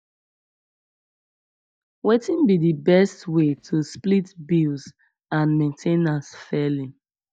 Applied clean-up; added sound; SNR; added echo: neural mask model DeepFilterNet 3.